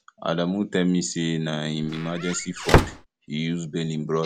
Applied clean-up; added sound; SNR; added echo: none; Squeak / Slam / Wood; -3 dB; none.